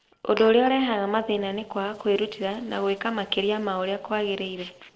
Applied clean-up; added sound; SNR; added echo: neural separator model SepFormer DNS4.